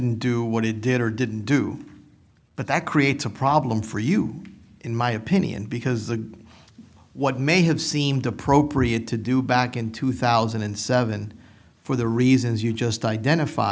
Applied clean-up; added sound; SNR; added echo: none; none; none; none.